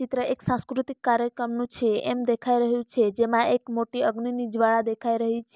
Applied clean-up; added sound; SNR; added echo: none; none; none; none.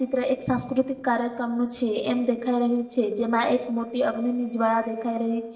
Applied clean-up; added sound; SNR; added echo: neural separator model SepFormer DNS4.